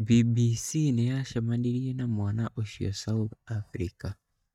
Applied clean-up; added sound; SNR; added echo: neural mask model DeepFilterNet 3.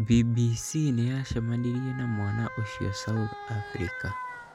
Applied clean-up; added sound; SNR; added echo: none; Motor vehicle (road) / Siren; 13 dB; none.